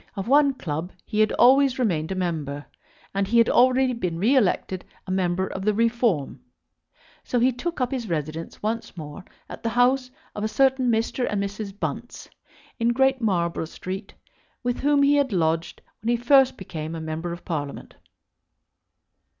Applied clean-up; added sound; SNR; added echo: none; none; none; none.